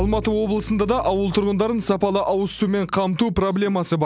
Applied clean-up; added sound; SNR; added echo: none; Bowed string instrument; 15 dB; none.